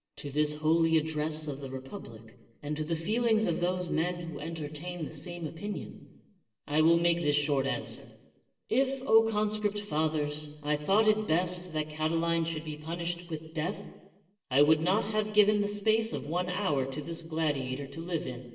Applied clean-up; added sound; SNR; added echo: none; none; none; reverberation time 1.0 s.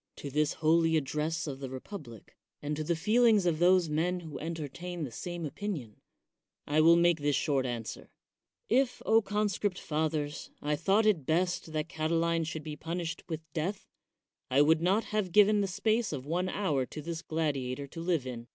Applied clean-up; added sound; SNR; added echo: none; none; none; none.